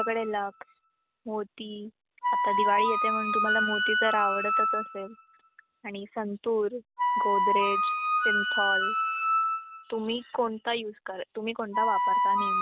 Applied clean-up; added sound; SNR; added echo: none; Wind instrument, woodwind instrument; -4 dB; none.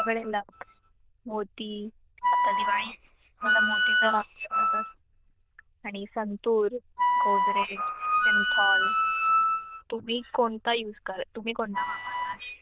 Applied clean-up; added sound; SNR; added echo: neural diffusion model UNIVERSE++.